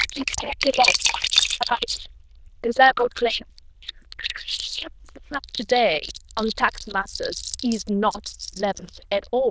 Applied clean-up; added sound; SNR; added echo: neural diffusion model UNIVERSE++.